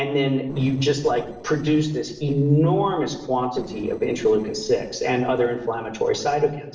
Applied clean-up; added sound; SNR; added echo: neural separator model SepFormer DNS4.